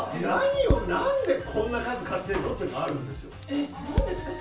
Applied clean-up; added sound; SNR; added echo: none; Drum kit; 7 dB; reverberation time 0.3 s.